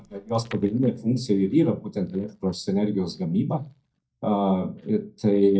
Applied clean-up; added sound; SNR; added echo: neural mask model DeepFilterNet 3.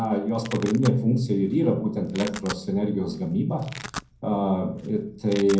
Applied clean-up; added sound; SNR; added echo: none; Domestic sounds, home sounds; 17 dB; reverberation time 0.5 s.